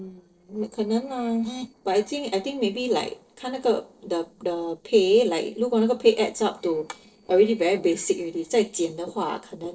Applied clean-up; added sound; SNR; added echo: neural separator model SepFormer DNS4.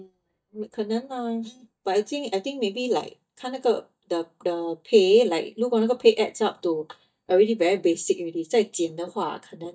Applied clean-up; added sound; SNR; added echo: neural mask model DeepFilterNet 3.